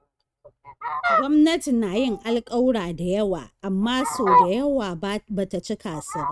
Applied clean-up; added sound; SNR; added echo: neural mask model RNNoise.